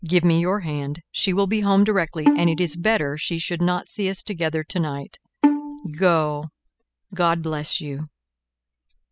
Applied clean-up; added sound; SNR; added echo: classical method spectral subtraction.